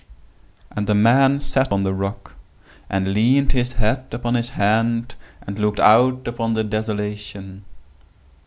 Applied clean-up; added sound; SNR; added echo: none; none; none; none.